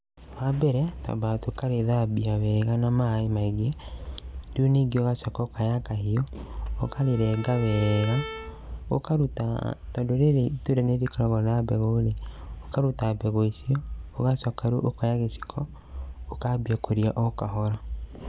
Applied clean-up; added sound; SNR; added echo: none; Bowed string instrument; 14 dB; none.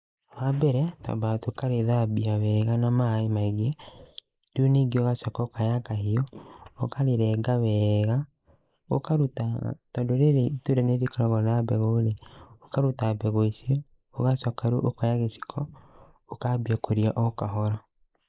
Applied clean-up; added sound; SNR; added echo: neural mask model Resemble Enhance denoiser.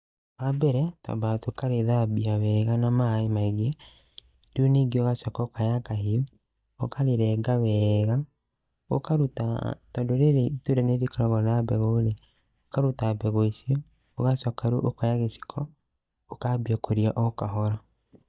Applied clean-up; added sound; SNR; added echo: neural mask model DeepFilterNet 3.